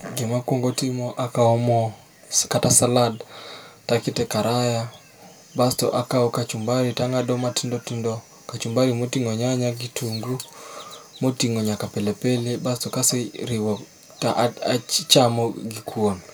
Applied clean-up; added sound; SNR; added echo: none; none; none; reverberation time 0.2 s.